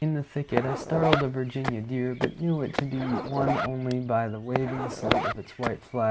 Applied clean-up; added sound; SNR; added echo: none; Walk, footsteps + Zipper (clothing); 3 dB; none.